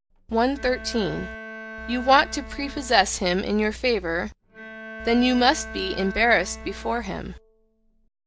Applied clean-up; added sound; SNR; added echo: none; Bowed string instrument; 16 dB; none.